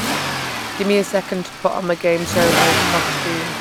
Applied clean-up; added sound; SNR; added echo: none; Accelerating, revving, vroom; 0 dB; none.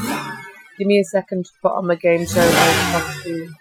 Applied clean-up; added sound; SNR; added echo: classical method Wiener filter.